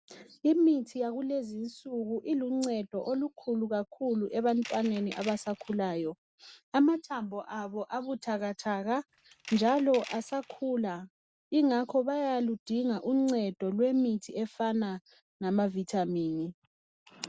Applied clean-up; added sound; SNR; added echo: none; Tools; 18 dB; none.